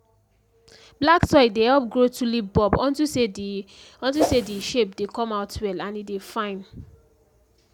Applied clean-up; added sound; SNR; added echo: none; Whoosh, swoosh, swish; 3 dB; none.